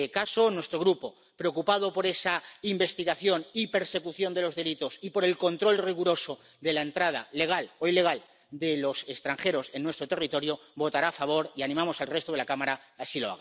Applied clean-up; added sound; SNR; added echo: none; none; none; none.